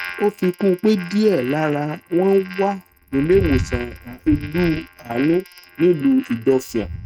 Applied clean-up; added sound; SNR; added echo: neural mask model RNNoise.